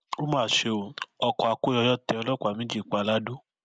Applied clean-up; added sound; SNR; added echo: none; none; none; none.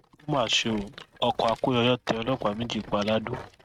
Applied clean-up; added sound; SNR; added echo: neural mask model RNNoise.